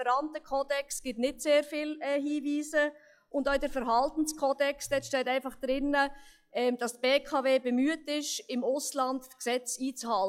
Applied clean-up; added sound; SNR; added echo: classical method log-MMSE.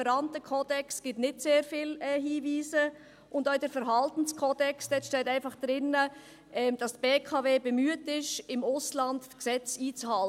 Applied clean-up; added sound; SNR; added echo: none; none; none; none.